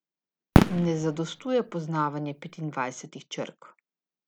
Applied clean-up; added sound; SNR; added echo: none; Fireworks; -4 dB; none.